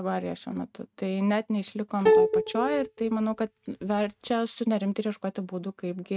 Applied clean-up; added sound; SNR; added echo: neural mask model RNNoise.